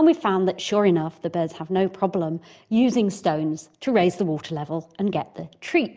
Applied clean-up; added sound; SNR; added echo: none; none; none; none.